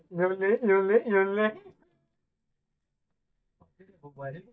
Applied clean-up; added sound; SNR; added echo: neural mask model DeepFilterNet 3.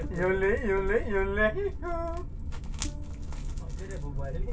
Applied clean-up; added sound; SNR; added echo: none; Bowed string instrument; 20 dB; reverberation time 0.2 s.